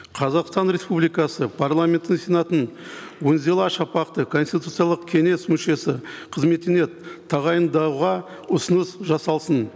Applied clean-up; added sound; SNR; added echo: none; none; none; none.